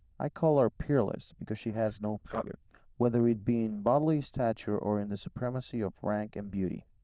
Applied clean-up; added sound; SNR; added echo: neural diffusion model UNIVERSE++.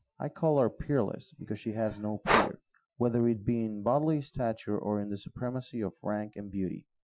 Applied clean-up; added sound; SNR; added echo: classical method Wiener filter.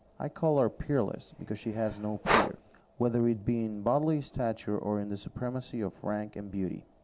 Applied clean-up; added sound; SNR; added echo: none; Breathing; 3 dB; none.